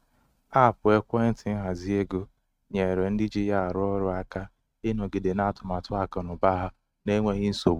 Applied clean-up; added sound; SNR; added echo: neural mask model RNNoise.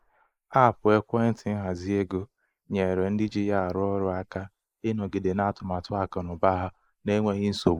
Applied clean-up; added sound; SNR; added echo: neural mask model Resemble Enhance denoiser.